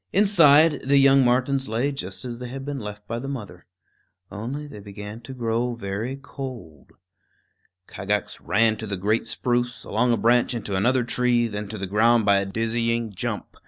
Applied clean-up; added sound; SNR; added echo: none; none; none; none.